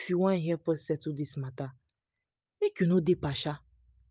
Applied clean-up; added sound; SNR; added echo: none; none; none; none.